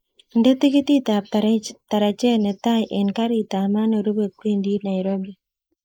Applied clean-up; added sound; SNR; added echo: neural mask model Resemble Enhance denoiser.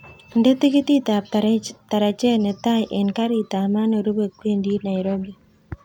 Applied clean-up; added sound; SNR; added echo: none; none; none; none.